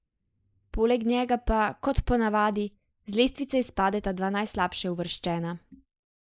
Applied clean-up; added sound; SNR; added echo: neural mask model Resemble Enhance denoiser.